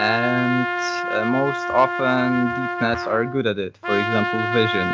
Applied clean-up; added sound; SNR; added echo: none; Trumpet; 3 dB; none.